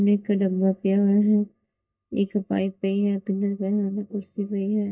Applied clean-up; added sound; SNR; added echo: neural mask model DeepFilterNet 3.